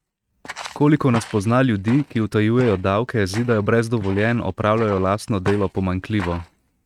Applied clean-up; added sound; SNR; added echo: neural mask model RNNoise.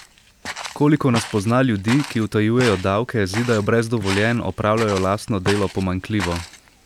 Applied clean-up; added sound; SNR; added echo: none; Walk, footsteps; 13 dB; none.